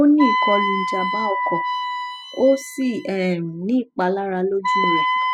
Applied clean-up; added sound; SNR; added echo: classical method spectral subtraction.